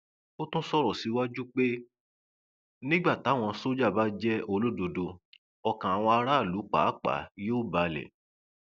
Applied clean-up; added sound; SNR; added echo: none; none; none; none.